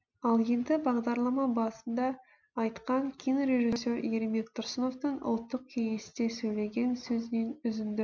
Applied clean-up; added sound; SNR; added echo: none; none; none; none.